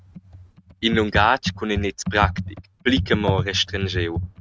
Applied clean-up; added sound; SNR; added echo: neural mask model RNNoise.